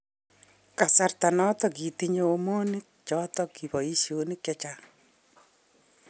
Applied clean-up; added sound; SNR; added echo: none; none; none; none.